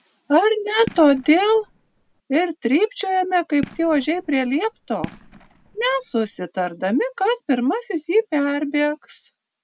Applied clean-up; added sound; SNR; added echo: none; Fireworks; 17 dB; none.